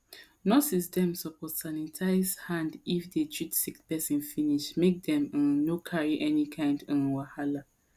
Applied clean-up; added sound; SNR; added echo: none; none; none; none.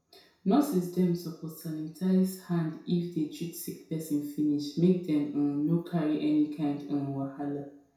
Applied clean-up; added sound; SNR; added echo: none; none; none; reverberation time 0.5 s.